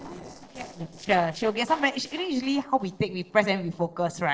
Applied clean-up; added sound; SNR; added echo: neural separator model SepFormer DNS4.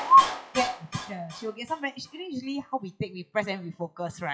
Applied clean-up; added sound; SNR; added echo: classical method WPE with log-MMSE.